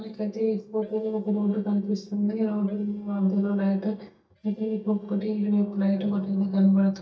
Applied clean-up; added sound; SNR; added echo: neural mask model DeepFilterNet 3.